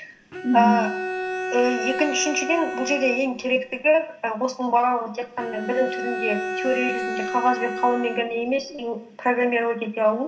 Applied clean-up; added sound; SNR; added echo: none; Bowed string instrument; 6 dB; reverberation time 0.8 s.